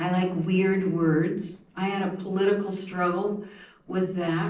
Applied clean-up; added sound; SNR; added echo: neural separator model SepFormer DNS4.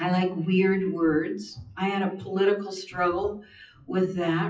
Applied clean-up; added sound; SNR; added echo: classical method WPE with log-MMSE.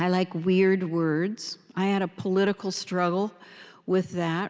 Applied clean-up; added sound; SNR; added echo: none; none; none; none.